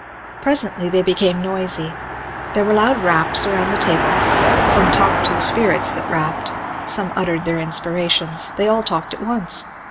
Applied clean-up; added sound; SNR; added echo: none; Car passing by; 1 dB; reverberation time 0.3 s.